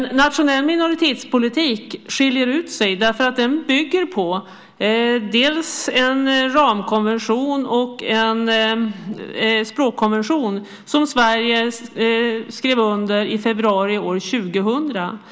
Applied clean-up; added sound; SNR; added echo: none; none; none; none.